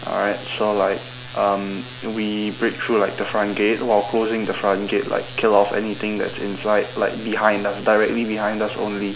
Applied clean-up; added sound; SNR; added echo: none; none; none; none.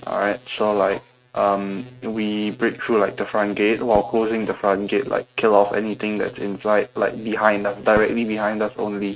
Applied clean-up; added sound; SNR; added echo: neural mask model RNNoise.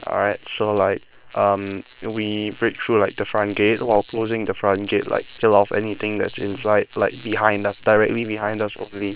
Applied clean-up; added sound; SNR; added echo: neural separator model SepFormer WHAM!.